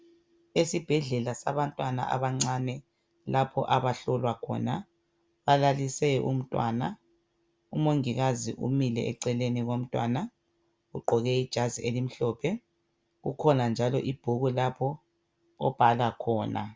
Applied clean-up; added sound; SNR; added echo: none; none; none; none.